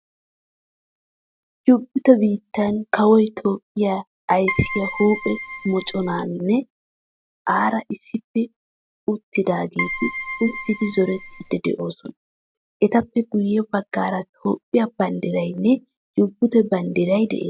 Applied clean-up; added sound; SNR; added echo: none; Keyboard (musical); 9 dB; none.